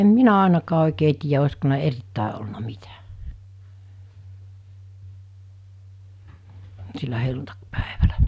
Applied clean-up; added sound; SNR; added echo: none; none; none; none.